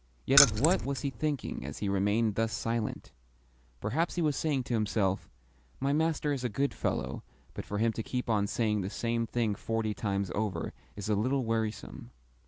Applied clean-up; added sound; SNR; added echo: none; Keys jangling; -2 dB; none.